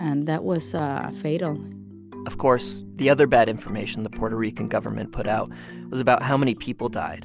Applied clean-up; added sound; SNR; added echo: none; none; none; none.